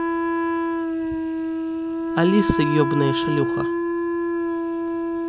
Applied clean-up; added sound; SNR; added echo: none; Wind instrument, woodwind instrument; -2 dB; none.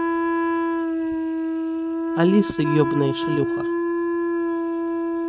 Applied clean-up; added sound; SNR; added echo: neural mask model RNNoise.